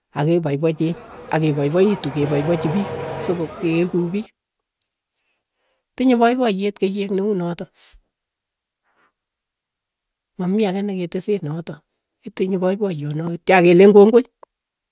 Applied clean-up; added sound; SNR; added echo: none; Accelerating, revving, vroom; 11 dB; none.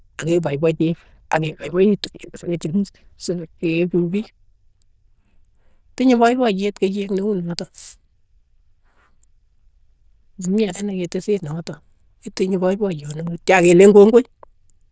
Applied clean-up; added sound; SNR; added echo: neural diffusion model UNIVERSE++.